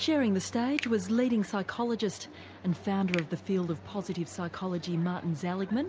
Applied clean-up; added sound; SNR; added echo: none; Finger snapping; 17 dB; none.